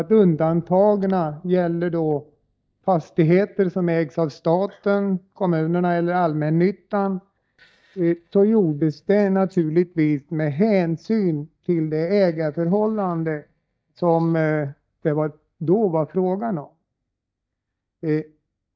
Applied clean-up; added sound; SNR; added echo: neural mask model DeepFilterNet 3.